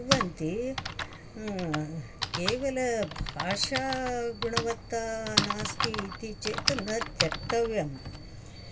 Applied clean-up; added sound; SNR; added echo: none; Typing; 2 dB; reverberation time 0.2 s.